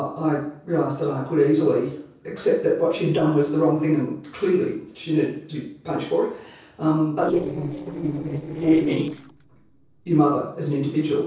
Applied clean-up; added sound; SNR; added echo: neural separator model SepFormer DNS4.